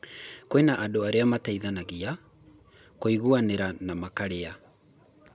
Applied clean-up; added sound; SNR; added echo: none; none; none; none.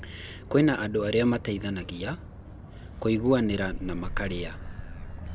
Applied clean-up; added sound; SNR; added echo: none; Motor vehicle (road); 10 dB; none.